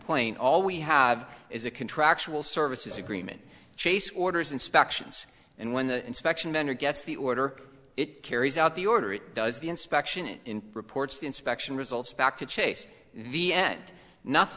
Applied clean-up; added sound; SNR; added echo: none; none; none; none.